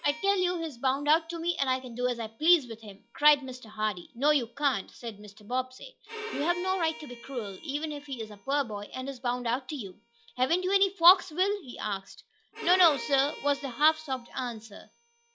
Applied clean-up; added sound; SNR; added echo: classical method log-MMSE.